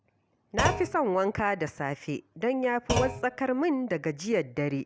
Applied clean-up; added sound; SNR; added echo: none; Thump, thud; 7 dB; none.